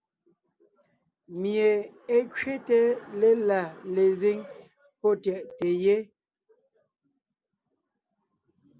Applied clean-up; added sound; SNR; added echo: none; none; none; none.